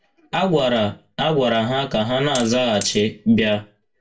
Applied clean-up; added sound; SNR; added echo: none; Coin (dropping); 13 dB; reverberation time 0.2 s.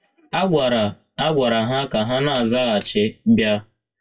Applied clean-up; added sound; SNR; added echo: classical method WPE with log-MMSE.